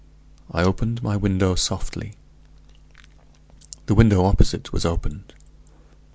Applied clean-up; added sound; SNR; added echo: none; none; none; none.